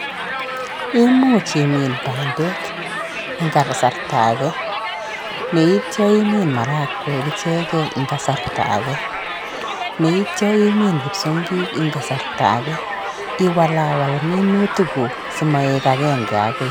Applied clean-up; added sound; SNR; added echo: none; Crowd; 7 dB; none.